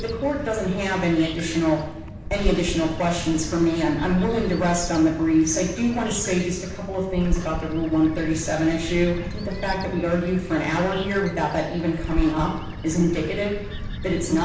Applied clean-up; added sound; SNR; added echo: none; Bird; 8 dB; reverberation time 0.9 s.